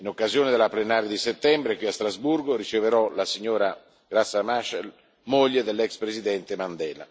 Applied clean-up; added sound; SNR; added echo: none; none; none; none.